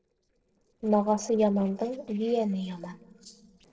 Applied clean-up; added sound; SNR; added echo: neural separator model SepFormer DNS4.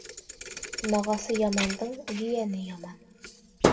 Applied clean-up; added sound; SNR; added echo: none; Thump, thud; 2 dB; reverberation time 1.4 s.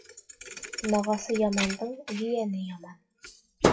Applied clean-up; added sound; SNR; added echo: classical method WPE with log-MMSE.